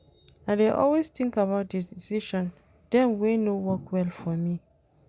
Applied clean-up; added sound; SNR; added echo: none; none; none; none.